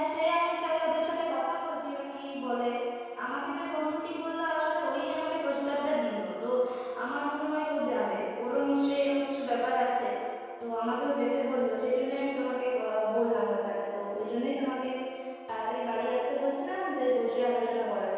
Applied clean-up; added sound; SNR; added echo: none; Brass instrument; 19 dB; reverberation time 1.9 s.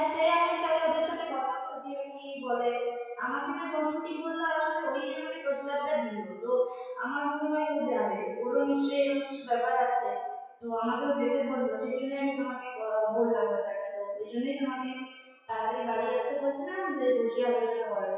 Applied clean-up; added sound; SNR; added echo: classical method WPE with log-MMSE.